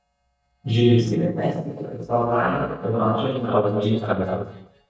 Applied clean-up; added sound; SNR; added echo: neural mask model DeepFilterNet 3.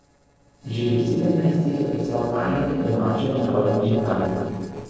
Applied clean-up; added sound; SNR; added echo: neural separator model SepFormer DNS4.